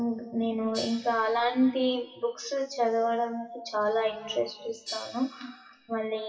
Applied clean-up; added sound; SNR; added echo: classical method WPE with log-MMSE.